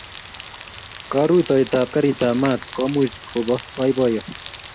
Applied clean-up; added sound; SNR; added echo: none; Rain; 12 dB; none.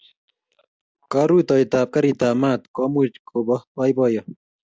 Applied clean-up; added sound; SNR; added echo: none; none; none; none.